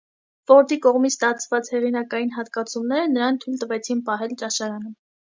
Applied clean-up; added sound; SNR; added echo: none; none; none; none.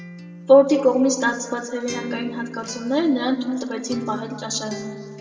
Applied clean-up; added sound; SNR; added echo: none; Acoustic guitar; 16 dB; reverberation time 1.6 s.